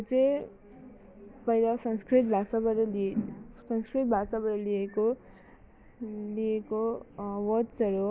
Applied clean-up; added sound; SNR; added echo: none; none; none; none.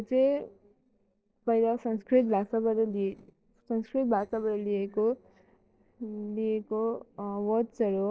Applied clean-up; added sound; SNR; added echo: neural separator model SepFormer DNS4.